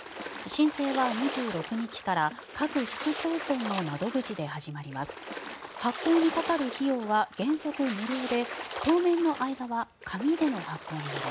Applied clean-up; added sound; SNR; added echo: none; Splash, splatter; 9 dB; none.